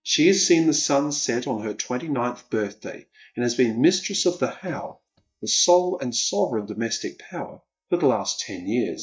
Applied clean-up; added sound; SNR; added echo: neural mask model DeepFilterNet 3.